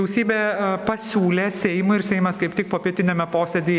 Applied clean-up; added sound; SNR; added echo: none; none; none; none.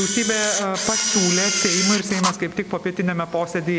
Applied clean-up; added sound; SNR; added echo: none; Camera; 2 dB; none.